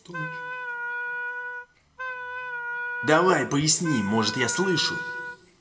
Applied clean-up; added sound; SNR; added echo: none; Wind instrument, woodwind instrument; 6 dB; reverberation time 1.4 s.